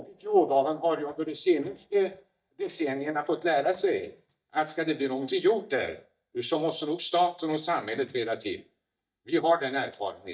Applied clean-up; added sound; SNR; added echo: neural mask model DeepFilterNet 3.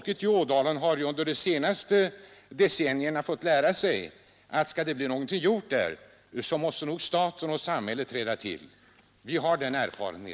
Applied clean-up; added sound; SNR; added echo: none; none; none; none.